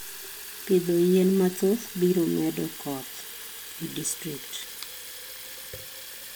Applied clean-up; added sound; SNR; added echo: none; Fill (with liquid) / Water tap, faucet; 12 dB; none.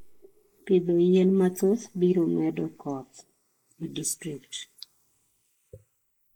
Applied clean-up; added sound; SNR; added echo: neural mask model Resemble Enhance denoiser.